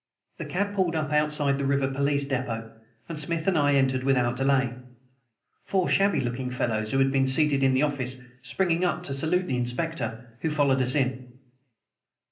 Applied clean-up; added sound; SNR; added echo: none; none; none; reverberation time 0.5 s.